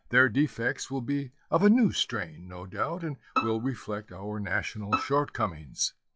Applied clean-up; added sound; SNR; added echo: classical method log-MMSE.